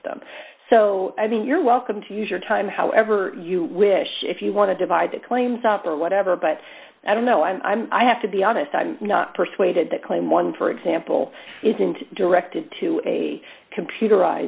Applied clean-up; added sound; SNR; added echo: neural mask model Resemble Enhance denoiser.